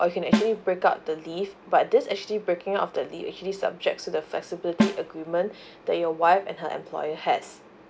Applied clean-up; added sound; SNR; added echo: none; Snare drum; 3 dB; none.